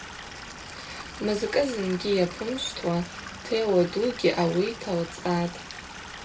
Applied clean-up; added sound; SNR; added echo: none; Stream / Liquid; 12 dB; reverberation time 0.2 s.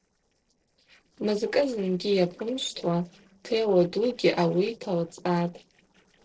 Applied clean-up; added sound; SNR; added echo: neural separator model SepFormer DNS4.